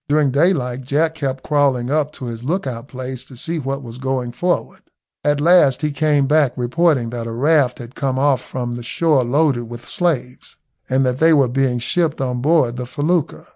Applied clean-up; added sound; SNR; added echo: none; none; none; none.